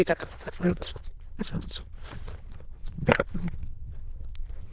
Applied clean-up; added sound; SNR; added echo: neural diffusion model UNIVERSE++.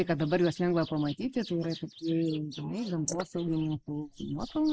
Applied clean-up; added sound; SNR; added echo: neural mask model Resemble Enhance denoiser.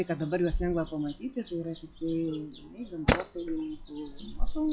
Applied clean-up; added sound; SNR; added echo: classical method log-MMSE.